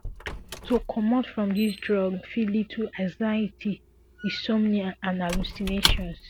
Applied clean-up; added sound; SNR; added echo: none; Squeak / Wood; 7 dB; none.